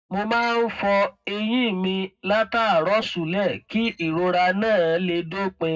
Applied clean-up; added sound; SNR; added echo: neural separator model SepFormer DNS4.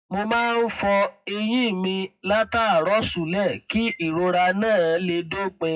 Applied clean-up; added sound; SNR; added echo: classical method WPE with log-MMSE.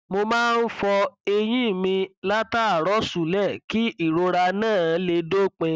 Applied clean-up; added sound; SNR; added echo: none; none; none; none.